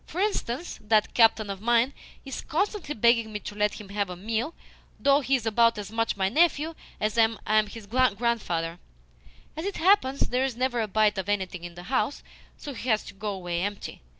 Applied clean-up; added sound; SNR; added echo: none; none; none; none.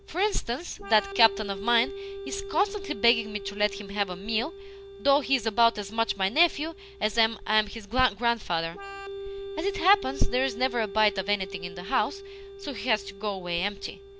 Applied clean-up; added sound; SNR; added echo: none; Organ; 13 dB; none.